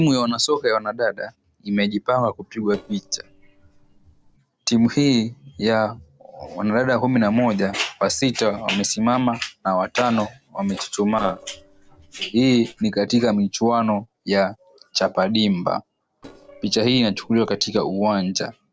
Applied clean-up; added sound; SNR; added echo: neural separator model SepFormer DNS4.